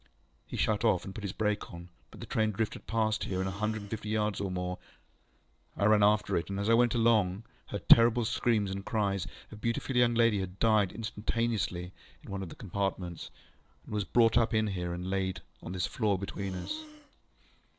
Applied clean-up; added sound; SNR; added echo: none; Breathing; 19 dB; none.